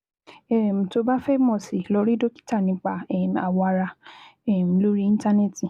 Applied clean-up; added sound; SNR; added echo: none; none; none; none.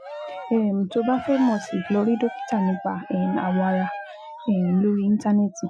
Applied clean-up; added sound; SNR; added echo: classical method Wiener filter.